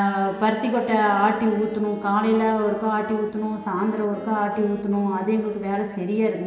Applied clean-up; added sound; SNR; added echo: none; Wind instrument, woodwind instrument; 19 dB; reverberation time 2.0 s.